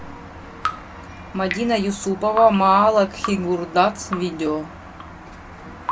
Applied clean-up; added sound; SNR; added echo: none; Drip; 12 dB; none.